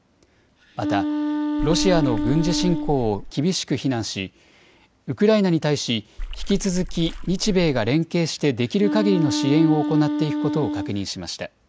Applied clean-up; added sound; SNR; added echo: none; Wind instrument, woodwind instrument + Water / Splash, splatter; 3 dB; none.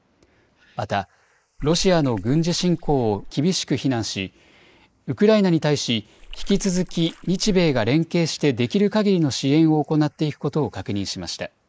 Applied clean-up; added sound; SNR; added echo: neural mask model Resemble Enhance denoiser.